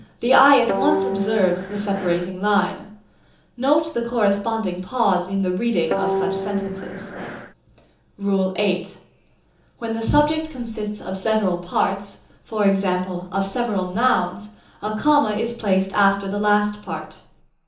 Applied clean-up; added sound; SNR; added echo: none; Guitar; 4 dB; reverberation time 1.2 s.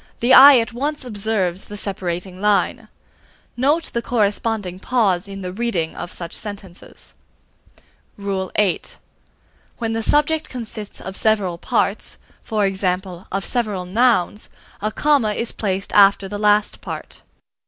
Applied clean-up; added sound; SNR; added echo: none; none; none; none.